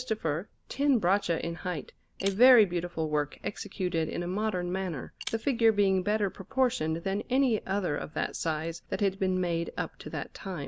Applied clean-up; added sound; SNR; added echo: none; Shatter; 20 dB; none.